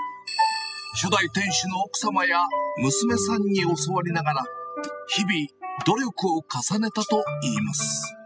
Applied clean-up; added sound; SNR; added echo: classical method spectral subtraction.